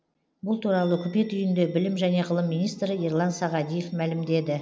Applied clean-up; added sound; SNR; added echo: none; none; none; none.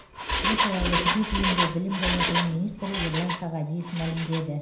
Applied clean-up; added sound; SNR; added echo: none; Engine; -1 dB; reverberation time 0.5 s.